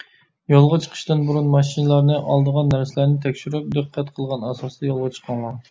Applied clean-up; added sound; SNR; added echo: none; none; none; none.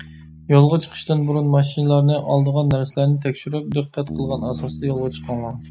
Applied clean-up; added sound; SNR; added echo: neural mask model RNNoise.